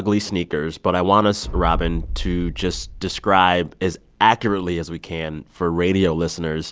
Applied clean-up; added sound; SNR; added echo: none; Boom; 8 dB; none.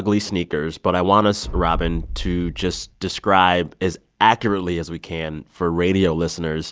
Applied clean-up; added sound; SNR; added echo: neural mask model DeepFilterNet 3.